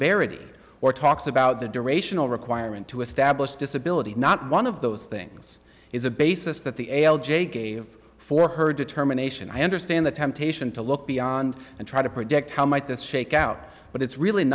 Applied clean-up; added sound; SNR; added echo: none; none; none; none.